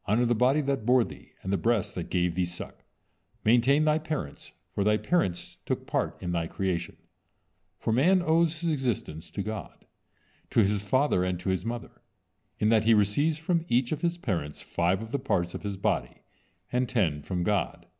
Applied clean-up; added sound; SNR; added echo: none; none; none; none.